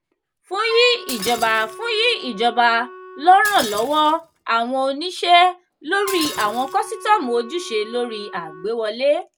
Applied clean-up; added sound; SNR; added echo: none; Shatter + Wind instrument, woodwind instrument; 15 dB; none.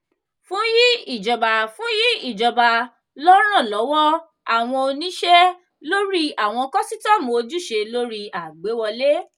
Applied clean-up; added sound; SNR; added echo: none; none; none; none.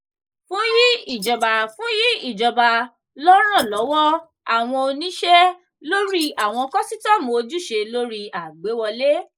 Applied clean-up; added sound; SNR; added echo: neural mask model Resemble Enhance denoiser.